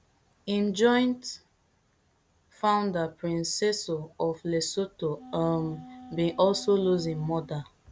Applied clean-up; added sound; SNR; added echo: none; Wind instrument, woodwind instrument; 18 dB; none.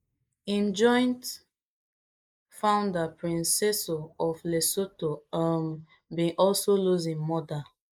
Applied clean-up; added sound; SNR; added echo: neural mask model Resemble Enhance denoiser.